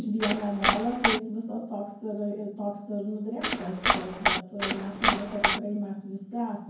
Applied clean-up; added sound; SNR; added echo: none; Domestic sounds, home sounds; -5 dB; reverberation time 0.9 s.